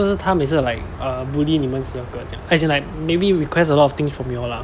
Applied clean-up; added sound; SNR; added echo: none; none; none; none.